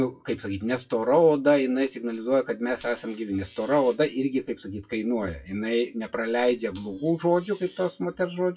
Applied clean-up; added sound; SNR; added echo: classical method WPE with log-MMSE.